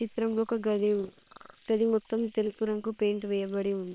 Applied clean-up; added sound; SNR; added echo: neural separator model SepFormer WHAM!.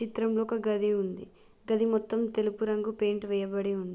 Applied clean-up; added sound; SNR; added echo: none; none; none; none.